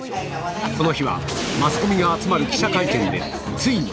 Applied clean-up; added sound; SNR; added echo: none; none; none; none.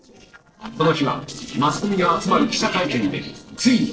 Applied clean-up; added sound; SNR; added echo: neural separator model SepFormer DNS4.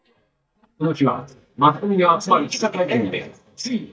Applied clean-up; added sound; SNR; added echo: neural mask model DeepFilterNet 3.